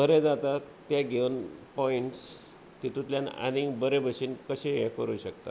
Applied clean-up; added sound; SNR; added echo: none; none; none; none.